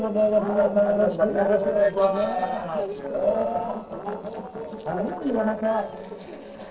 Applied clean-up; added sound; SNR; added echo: neural separator model SepFormer DNS4.